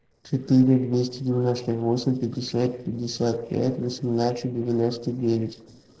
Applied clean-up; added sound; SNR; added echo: neural separator model SepFormer DNS4.